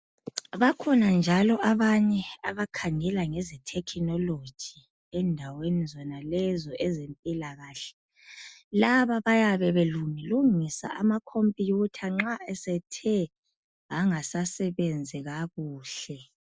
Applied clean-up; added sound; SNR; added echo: none; none; none; none.